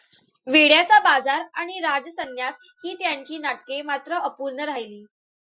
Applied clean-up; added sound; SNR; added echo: classical method Wiener filter.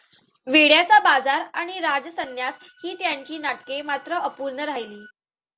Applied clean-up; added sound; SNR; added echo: none; Organ; 17 dB; none.